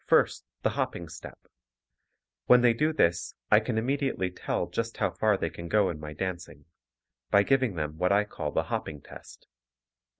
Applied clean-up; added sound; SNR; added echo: none; none; none; none.